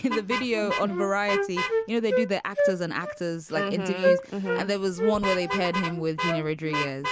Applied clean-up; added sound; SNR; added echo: none; Wind instrument, woodwind instrument + Vehicle horn, car horn, honking; 1 dB; none.